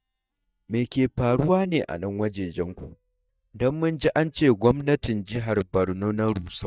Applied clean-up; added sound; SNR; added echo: neural mask model DeepFilterNet 3.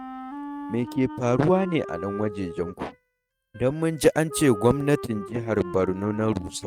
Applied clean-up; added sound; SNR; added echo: neural mask model RNNoise.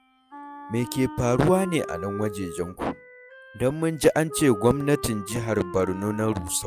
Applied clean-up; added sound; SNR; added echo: classical method log-MMSE.